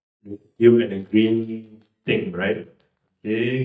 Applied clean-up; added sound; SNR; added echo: neural mask model DeepFilterNet 3.